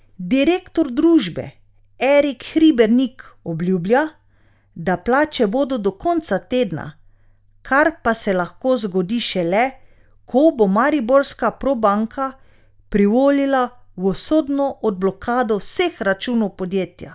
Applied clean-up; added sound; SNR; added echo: none; none; none; none.